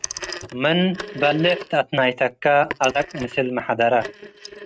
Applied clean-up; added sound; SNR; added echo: neural mask model RNNoise.